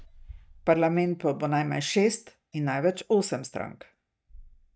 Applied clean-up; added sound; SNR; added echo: neural mask model DeepFilterNet 3.